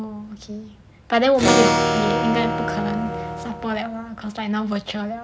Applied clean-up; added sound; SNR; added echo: none; Acoustic guitar / Strum; -2 dB; none.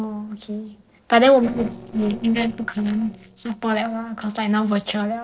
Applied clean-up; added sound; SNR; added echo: neural separator model SepFormer DNS4.